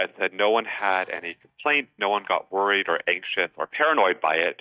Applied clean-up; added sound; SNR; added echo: neural mask model DeepFilterNet 3.